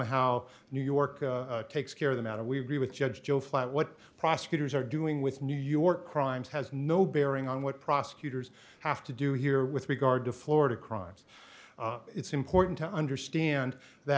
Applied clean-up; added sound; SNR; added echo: none; none; none; none.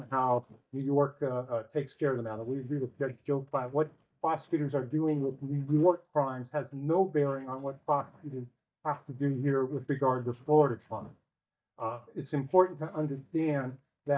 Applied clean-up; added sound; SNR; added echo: neural mask model DeepFilterNet 3.